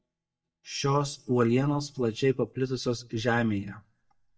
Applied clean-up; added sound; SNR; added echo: neural mask model DeepFilterNet 3.